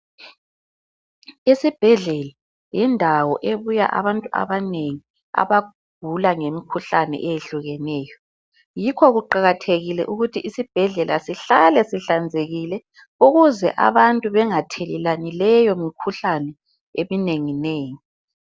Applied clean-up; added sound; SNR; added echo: none; none; none; none.